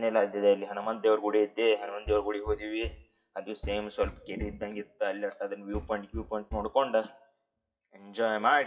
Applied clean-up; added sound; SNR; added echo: classical method WPE with log-MMSE.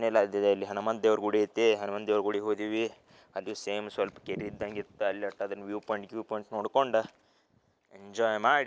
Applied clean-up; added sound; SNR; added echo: none; none; none; none.